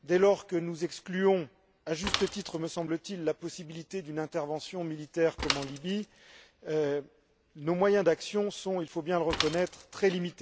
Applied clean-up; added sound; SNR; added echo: none; Mechanisms / Bicycle; 12 dB; none.